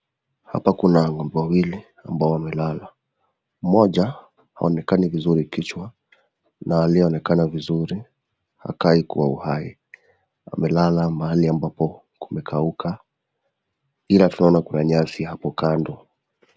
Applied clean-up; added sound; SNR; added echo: none; none; none; none.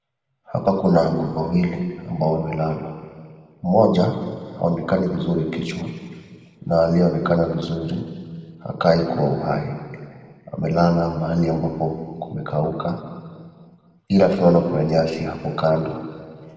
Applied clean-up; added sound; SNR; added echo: none; none; none; reverberation time 1.9 s.